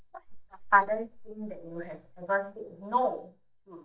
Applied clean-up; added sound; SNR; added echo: neural mask model DeepFilterNet 3.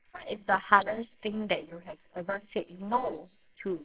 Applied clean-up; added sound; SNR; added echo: neural separator model SepFormer WHAMR!.